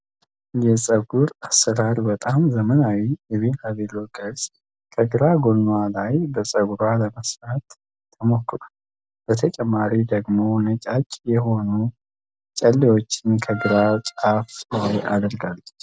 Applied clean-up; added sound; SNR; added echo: none; none; none; none.